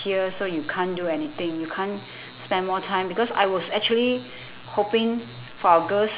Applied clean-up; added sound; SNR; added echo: none; none; none; none.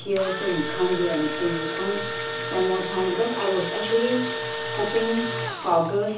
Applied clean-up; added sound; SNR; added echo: none; Engine / Drill; 5 dB; reverberation time 0.6 s.